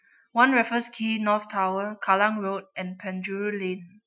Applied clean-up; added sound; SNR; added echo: classical method Wiener filter.